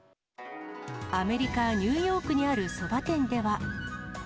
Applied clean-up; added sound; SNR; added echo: none; none; none; none.